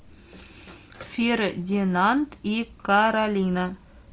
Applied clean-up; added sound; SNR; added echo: none; none; none; none.